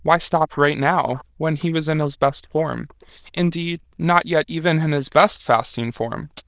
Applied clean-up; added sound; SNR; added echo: neural diffusion model UNIVERSE++.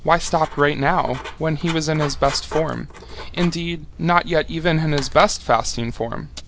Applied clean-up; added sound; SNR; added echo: none; Writing; 14 dB; none.